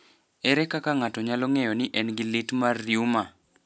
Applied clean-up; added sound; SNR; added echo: none; none; none; none.